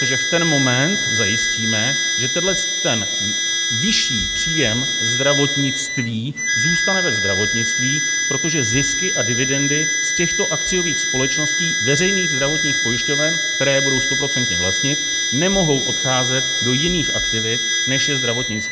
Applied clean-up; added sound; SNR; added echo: none; Harmonica; -3 dB; none.